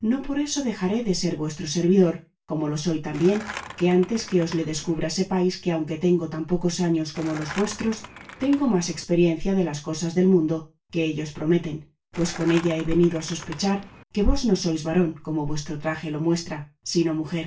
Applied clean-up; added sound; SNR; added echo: none; Skateboard; 15 dB; reverberation time 0.2 s.